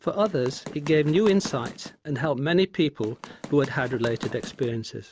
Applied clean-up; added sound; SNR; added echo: none; Run; 15 dB; none.